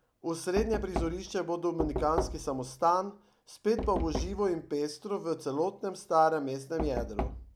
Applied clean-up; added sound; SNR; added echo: none; Knock; 7 dB; none.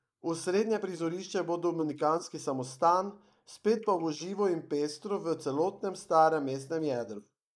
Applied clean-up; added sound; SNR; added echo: neural mask model Resemble Enhance denoiser.